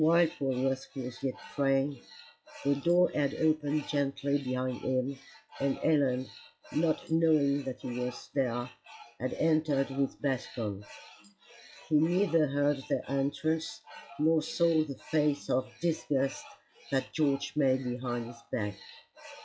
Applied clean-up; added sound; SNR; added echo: classical method log-MMSE.